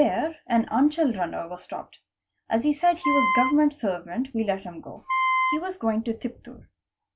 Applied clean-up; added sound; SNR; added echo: none; Wind instrument, woodwind instrument; -2 dB; none.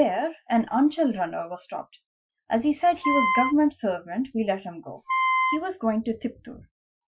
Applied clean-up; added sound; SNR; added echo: classical method Wiener filter.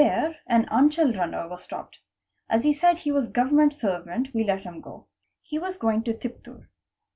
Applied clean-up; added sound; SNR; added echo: none; none; none; none.